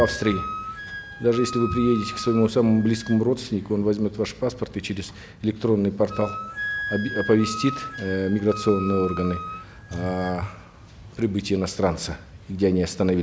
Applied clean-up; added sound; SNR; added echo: none; Wind instrument, woodwind instrument; 12 dB; none.